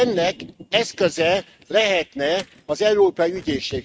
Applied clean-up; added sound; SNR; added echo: neural mask model RNNoise.